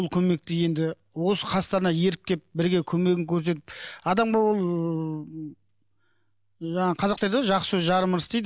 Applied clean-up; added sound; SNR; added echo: none; Tambourine; 11 dB; none.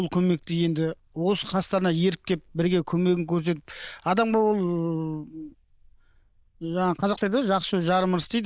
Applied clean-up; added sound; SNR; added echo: neural diffusion model UNIVERSE++.